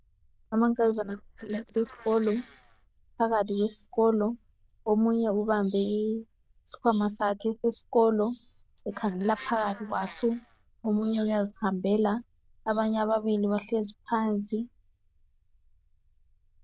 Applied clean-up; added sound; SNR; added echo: neural diffusion model UNIVERSE++.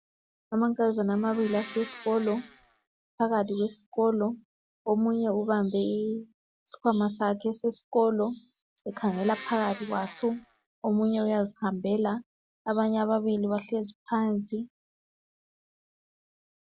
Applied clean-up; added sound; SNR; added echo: none; Domestic sounds, home sounds; 15 dB; none.